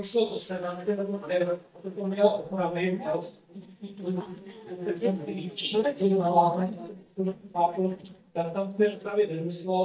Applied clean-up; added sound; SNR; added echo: neural mask model DeepFilterNet 3.